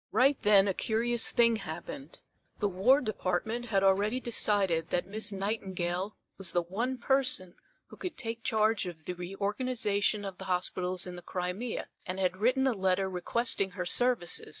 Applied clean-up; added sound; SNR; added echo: neural mask model DeepFilterNet 3.